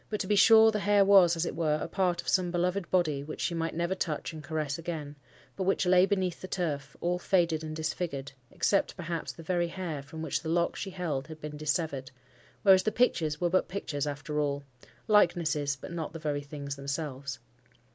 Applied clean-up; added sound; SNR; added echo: none; none; none; none.